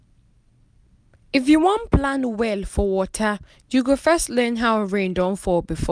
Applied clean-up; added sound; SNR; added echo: none; none; none; none.